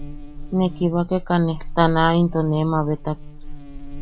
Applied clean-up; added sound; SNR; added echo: none; Buzz; 10 dB; none.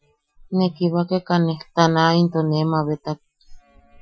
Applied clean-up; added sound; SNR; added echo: classical method Wiener filter.